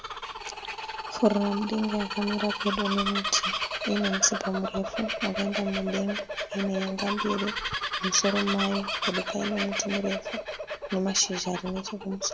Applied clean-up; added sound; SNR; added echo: none; Bird vocalization, bird call, bird song; 3 dB; none.